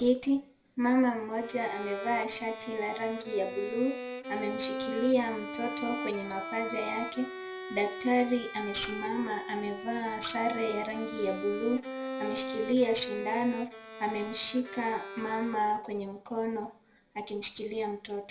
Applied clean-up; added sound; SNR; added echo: none; Bowed string instrument; 9 dB; reverberation time 0.3 s.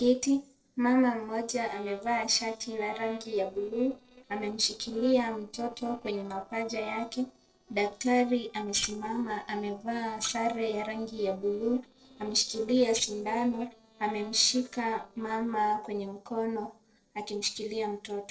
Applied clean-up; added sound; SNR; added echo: neural separator model SepFormer DNS4.